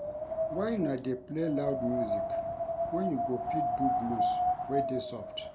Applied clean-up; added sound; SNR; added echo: none; Wind; -2 dB; none.